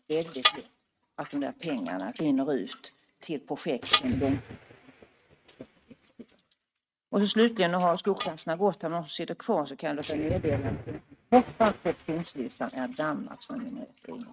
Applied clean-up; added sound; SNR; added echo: neural mask model RNNoise.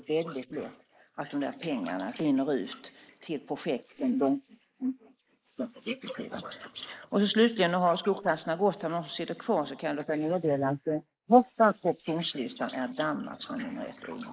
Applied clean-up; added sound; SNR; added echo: neural mask model Resemble Enhance denoiser.